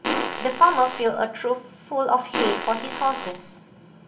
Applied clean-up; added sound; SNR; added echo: none; Fart; 5 dB; reverberation time 0.6 s.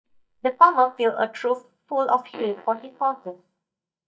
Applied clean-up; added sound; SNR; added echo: neural mask model DeepFilterNet 3.